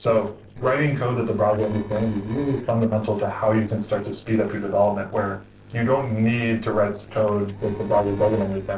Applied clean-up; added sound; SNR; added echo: neural separator model SepFormer DNS4.